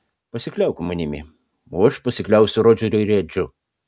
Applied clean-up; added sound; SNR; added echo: none; none; none; none.